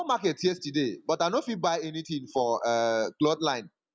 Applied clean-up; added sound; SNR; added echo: none; none; none; none.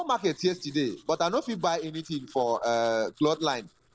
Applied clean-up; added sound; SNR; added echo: neural separator model SepFormer DNS4.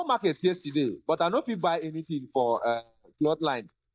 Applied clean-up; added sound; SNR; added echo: neural mask model DeepFilterNet 3.